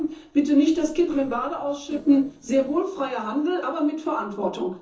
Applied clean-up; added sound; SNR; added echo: neural separator model SepFormer DNS4.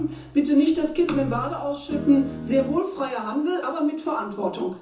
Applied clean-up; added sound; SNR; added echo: none; Guitar; 8 dB; reverberation time 0.7 s.